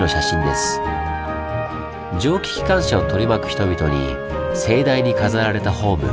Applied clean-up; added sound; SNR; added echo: none; none; none; none.